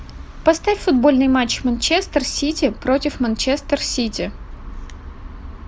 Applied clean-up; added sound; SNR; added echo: none; none; none; none.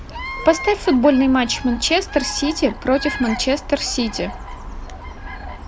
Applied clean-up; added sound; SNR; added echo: none; Bird vocalization, bird call, bird song; 14 dB; none.